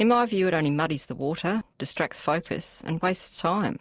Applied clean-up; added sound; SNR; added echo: neural separator model SepFormer DNS4.